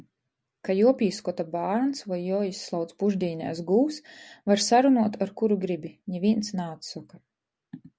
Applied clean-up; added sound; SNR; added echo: none; none; none; none.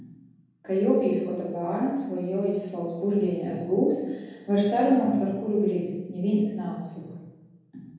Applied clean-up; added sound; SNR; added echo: none; none; none; reverberation time 1.3 s.